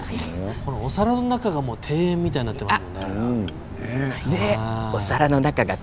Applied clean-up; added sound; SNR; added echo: none; Thunder / Bicycle; 12 dB; none.